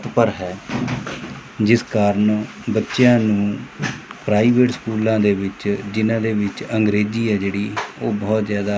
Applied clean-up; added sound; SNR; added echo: none; none; none; none.